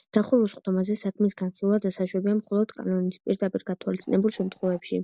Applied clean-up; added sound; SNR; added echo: neural separator model SepFormer DNS4.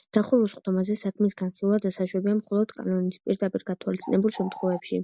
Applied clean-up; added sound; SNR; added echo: none; Bird; 14 dB; none.